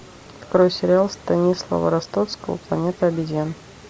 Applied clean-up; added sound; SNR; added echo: none; none; none; none.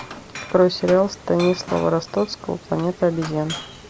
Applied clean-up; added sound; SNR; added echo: none; Glass; 15 dB; none.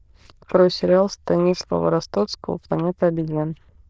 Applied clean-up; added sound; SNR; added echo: neural diffusion model UNIVERSE++.